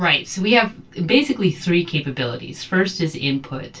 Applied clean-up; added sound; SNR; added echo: none; none; none; reverberation time 0.2 s.